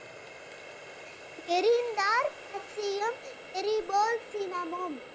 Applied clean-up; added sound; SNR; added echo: none; Water tap, faucet; 14 dB; none.